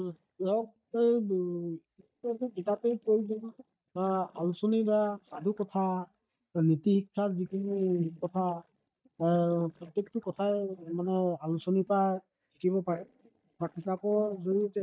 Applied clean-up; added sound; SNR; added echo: neural mask model DeepFilterNet 3.